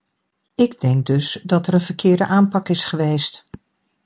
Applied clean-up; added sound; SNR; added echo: none; none; none; none.